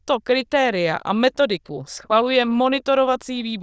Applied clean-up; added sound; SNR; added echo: neural diffusion model UNIVERSE++.